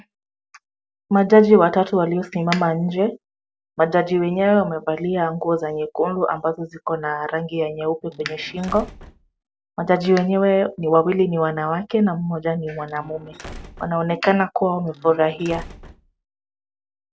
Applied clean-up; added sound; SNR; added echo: none; Slam; 19 dB; none.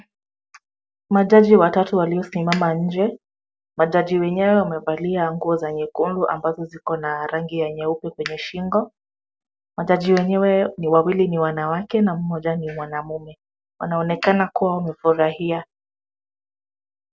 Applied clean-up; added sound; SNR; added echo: none; none; none; none.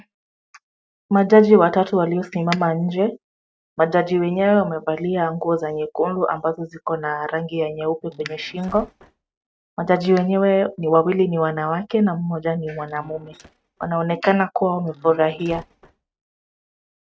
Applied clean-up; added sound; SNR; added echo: neural mask model RNNoise.